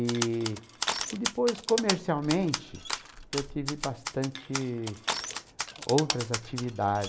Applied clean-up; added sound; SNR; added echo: none; Crushing + Typewriter; 5 dB; none.